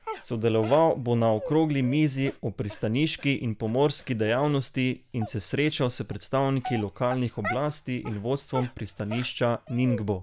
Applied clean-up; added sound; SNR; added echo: none; Dog; 15 dB; none.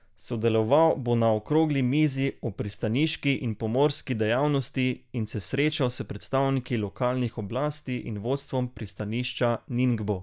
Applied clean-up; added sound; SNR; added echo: none; none; none; none.